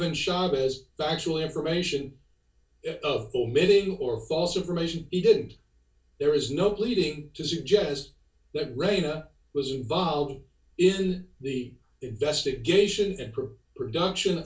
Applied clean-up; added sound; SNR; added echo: none; none; none; reverberation time 0.1 s.